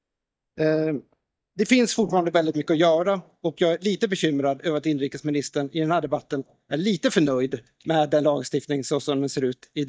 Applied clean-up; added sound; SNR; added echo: neural mask model DeepFilterNet 3.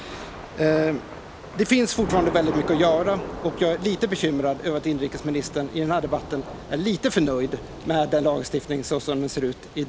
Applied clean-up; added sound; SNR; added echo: none; Thunder / Rain; 11 dB; none.